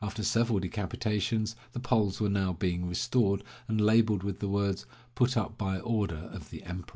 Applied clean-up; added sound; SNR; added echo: none; none; none; none.